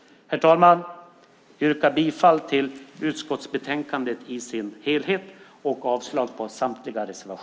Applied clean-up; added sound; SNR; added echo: none; none; none; none.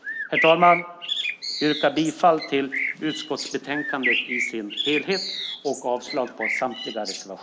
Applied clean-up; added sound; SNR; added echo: none; Bird; 5 dB; none.